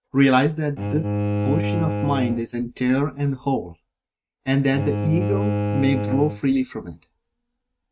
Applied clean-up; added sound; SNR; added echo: neural mask model RNNoise.